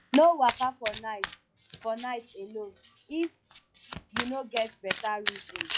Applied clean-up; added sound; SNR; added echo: classical method log-MMSE.